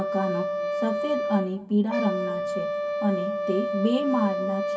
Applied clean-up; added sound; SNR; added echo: none; Brass instrument; 1 dB; reverberation time 2.7 s.